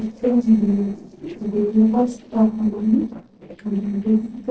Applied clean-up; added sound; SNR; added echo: neural separator model SepFormer DNS4.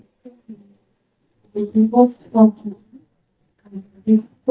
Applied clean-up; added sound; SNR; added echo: neural mask model DeepFilterNet 3.